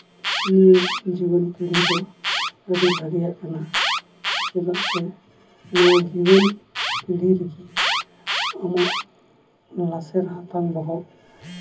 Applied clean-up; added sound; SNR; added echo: none; Alarm; 5 dB; reverberation time 0.3 s.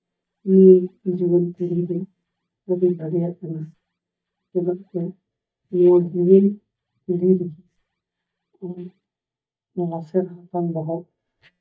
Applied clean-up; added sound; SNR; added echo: neural mask model DeepFilterNet 3.